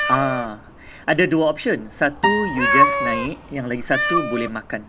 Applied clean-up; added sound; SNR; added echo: none; Meow + Acoustic guitar; 0 dB; none.